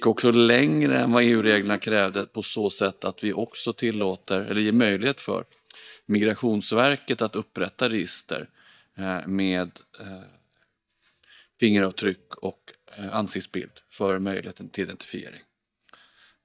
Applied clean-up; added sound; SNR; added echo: neural mask model DeepFilterNet 3.